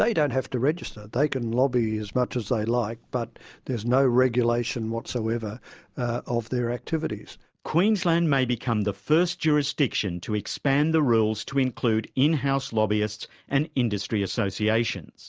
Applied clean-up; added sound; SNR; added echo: none; none; none; none.